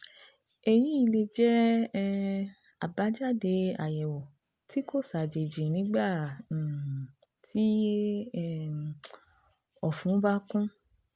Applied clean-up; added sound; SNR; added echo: none; none; none; none.